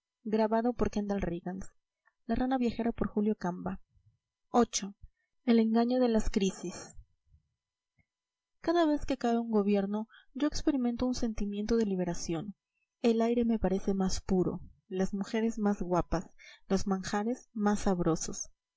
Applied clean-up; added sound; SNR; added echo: none; none; none; none.